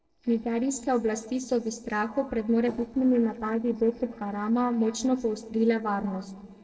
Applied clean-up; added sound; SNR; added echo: neural separator model SepFormer DNS4.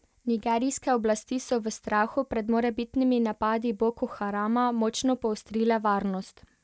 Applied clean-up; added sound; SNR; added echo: none; none; none; none.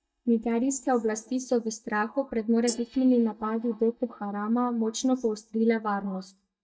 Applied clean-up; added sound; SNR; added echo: neural mask model DeepFilterNet 3.